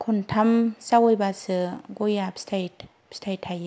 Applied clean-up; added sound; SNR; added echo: none; none; none; none.